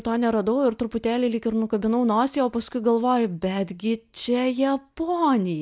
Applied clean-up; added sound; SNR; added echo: none; none; none; none.